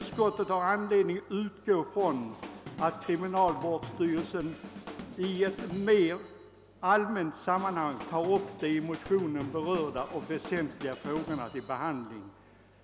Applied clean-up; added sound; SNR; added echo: none; Drum / Drum kit; 15 dB; none.